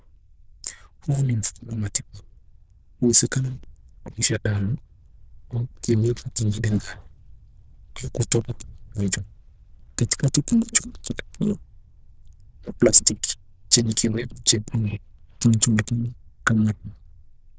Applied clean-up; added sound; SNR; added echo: neural diffusion model UNIVERSE++.